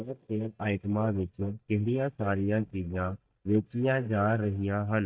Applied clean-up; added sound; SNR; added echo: neural mask model DeepFilterNet 3.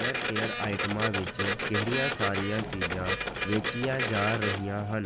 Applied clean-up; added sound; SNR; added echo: none; Printer; 0 dB; none.